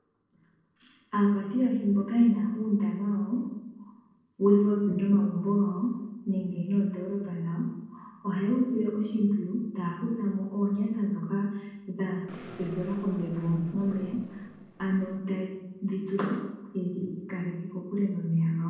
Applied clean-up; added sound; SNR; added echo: neural separator model SepFormer DNS4.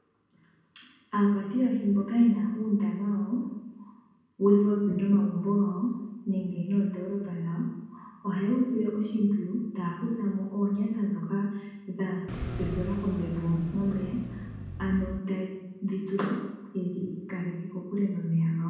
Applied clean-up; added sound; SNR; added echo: none; Car; 8 dB; reverberation time 1.1 s.